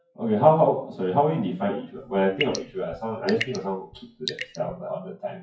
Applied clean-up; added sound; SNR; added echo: classical method WPE with log-MMSE.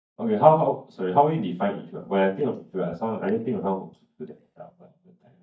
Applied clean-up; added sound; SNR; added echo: neural mask model DeepFilterNet 3.